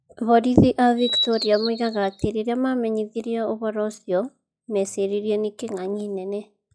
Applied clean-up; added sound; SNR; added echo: classical method log-MMSE.